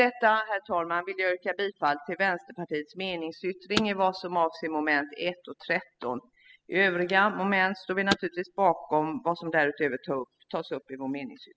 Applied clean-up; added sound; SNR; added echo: classical method spectral subtraction.